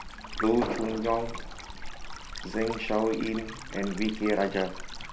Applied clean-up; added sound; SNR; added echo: none; Fireworks + Stream; 7 dB; none.